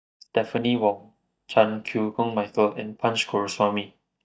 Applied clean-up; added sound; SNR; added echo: neural mask model DeepFilterNet 3.